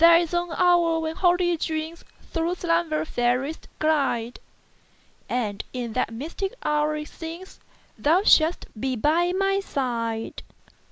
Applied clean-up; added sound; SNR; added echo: none; none; none; none.